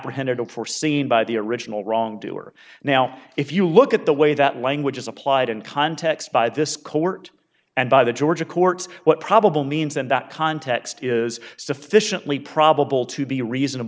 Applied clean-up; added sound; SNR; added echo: none; none; none; none.